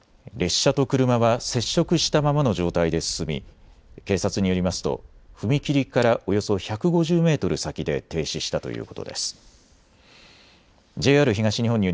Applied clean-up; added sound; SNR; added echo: none; none; none; none.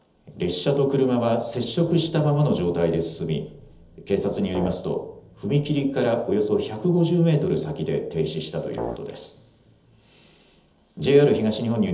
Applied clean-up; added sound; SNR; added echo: none; Brass instrument; 12 dB; reverberation time 1.2 s.